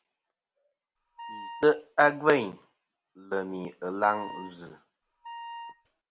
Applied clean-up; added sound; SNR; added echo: none; Wind instrument, woodwind instrument; 13 dB; none.